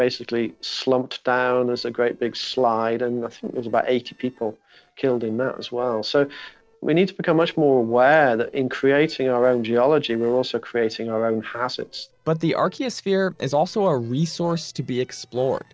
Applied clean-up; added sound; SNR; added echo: neural separator model SepFormer DNS4.